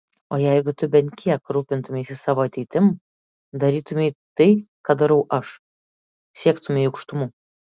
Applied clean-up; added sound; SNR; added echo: none; none; none; none.